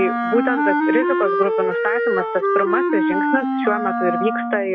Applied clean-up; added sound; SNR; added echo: classical method log-MMSE.